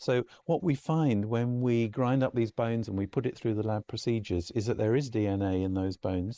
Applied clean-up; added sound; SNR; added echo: neural mask model Resemble Enhance denoiser.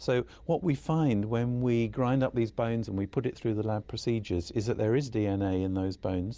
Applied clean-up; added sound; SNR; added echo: none; none; none; none.